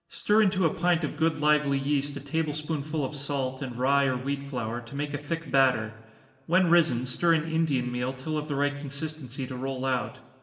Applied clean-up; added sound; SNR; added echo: none; none; none; reverberation time 1.9 s.